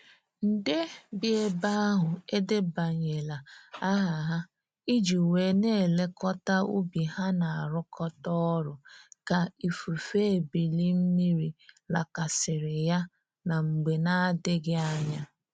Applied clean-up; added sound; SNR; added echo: none; none; none; none.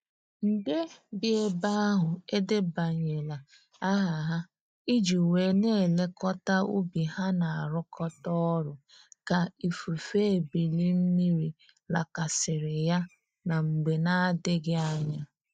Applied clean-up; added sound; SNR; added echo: neural mask model DeepFilterNet 3.